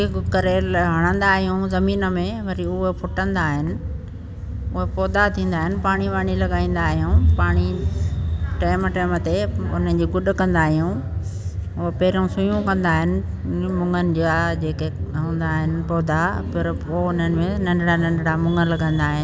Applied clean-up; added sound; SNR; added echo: none; none; none; none.